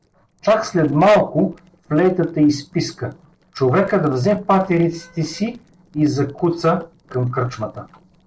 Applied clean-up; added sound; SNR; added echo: neural separator model SepFormer DNS4.